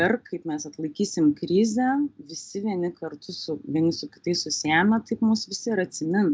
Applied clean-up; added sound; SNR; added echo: none; none; none; none.